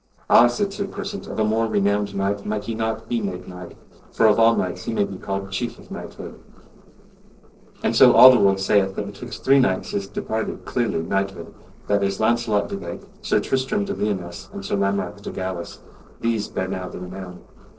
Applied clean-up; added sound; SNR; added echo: neural separator model SepFormer DNS4.